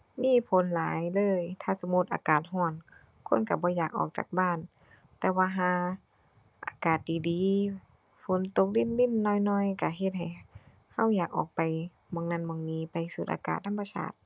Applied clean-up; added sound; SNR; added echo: none; none; none; none.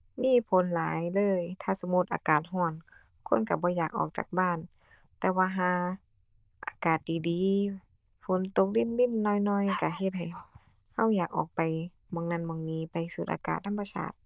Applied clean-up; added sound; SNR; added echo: neural diffusion model UNIVERSE++.